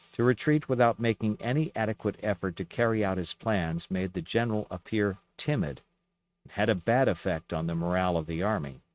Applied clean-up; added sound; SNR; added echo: neural mask model RNNoise.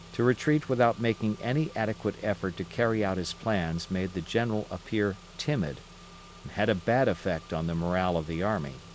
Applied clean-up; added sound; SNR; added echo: none; Engine / Car; 19 dB; none.